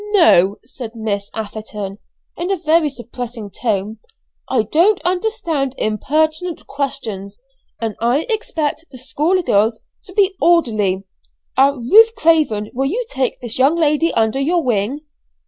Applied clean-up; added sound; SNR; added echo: none; none; none; none.